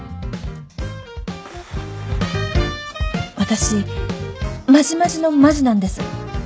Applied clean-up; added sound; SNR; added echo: none; none; none; none.